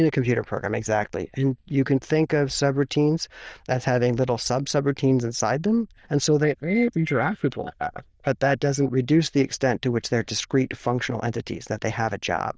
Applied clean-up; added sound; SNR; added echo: neural diffusion model UNIVERSE++.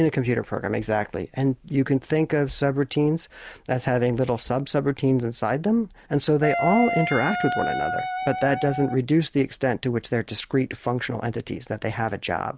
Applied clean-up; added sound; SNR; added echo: none; Wind instrument, woodwind instrument; 4 dB; none.